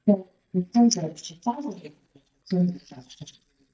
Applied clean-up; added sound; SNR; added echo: neural mask model DeepFilterNet 3.